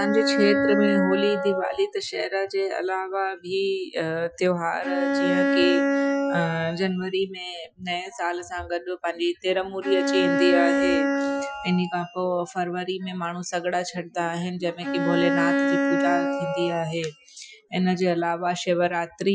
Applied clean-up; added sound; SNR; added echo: classical method Wiener filter.